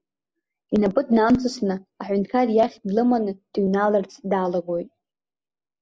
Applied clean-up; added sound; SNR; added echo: none; none; none; none.